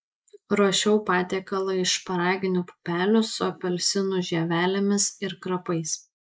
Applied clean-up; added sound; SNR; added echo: neural mask model Resemble Enhance denoiser.